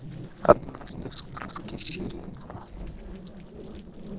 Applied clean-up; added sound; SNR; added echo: neural separator model SepFormer DNS4.